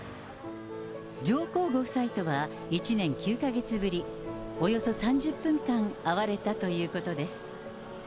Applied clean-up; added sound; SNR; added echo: none; none; none; none.